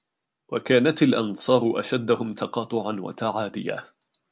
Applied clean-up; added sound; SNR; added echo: none; none; none; none.